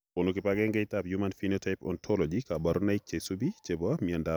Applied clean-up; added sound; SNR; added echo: none; none; none; none.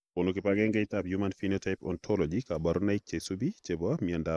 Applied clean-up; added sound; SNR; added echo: neural mask model Resemble Enhance denoiser.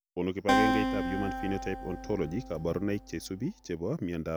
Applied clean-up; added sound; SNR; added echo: none; Acoustic guitar; 0 dB; none.